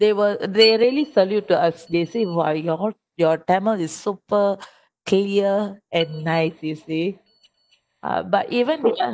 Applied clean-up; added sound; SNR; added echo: neural mask model DeepFilterNet 3.